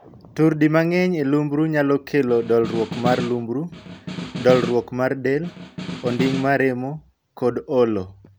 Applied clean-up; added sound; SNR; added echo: none; Snare drum; 9 dB; none.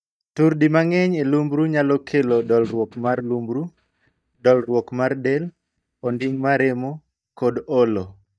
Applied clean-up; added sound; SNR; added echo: neural mask model DeepFilterNet 3.